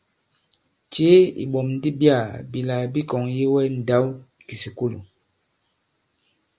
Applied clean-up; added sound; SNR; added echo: none; none; none; none.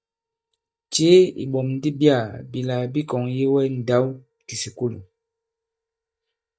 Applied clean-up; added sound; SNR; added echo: neural mask model DeepFilterNet 3.